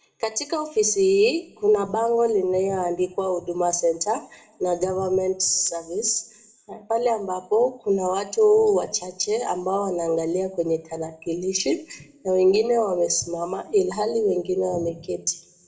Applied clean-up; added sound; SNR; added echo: none; none; none; reverberation time 0.4 s.